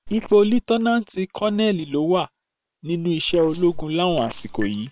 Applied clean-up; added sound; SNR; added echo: neural separator model SepFormer WHAM!.